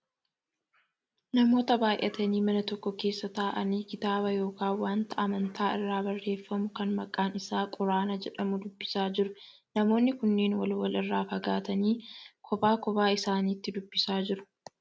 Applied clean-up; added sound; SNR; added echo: none; none; none; none.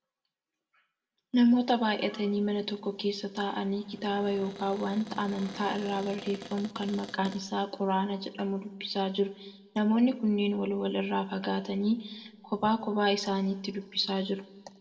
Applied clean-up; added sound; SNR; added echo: none; Cupboard open or close; 16 dB; reverberation time 1.0 s.